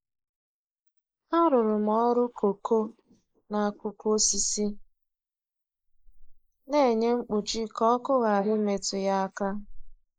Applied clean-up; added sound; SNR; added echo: neural mask model Resemble Enhance denoiser.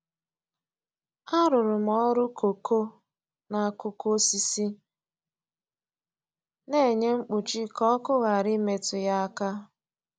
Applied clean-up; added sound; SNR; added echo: none; none; none; none.